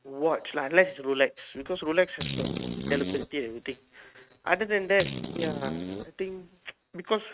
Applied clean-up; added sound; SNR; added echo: neural mask model RNNoise.